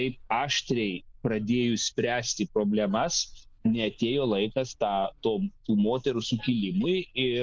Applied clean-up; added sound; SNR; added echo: neural diffusion model UNIVERSE++.